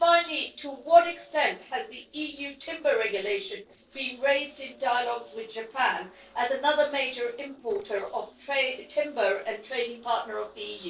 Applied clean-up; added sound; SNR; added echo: neural separator model SepFormer DNS4.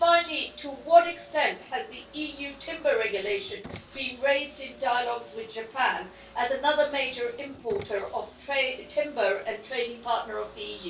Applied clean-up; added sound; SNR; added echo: none; Car; 20 dB; reverberation time 0.2 s.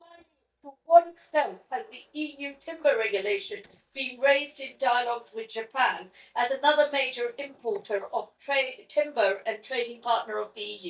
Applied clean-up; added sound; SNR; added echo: neural mask model DeepFilterNet 3.